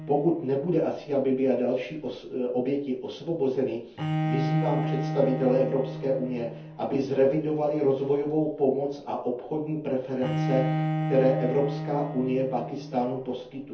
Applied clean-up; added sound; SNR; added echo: none; Bowed string instrument; 6 dB; reverberation time 0.5 s.